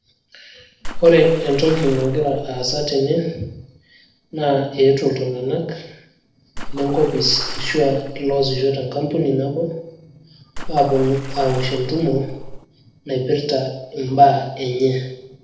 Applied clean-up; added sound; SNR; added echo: neural separator model SepFormer DNS4.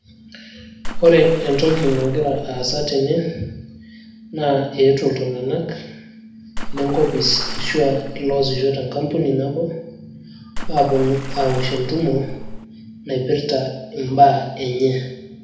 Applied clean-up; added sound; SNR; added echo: none; Water / Splash, splatter; 6 dB; reverberation time 0.8 s.